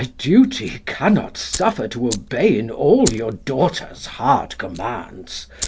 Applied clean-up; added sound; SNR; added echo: none; Fire; 15 dB; none.